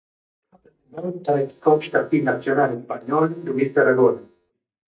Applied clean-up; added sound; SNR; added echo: neural mask model DeepFilterNet 3.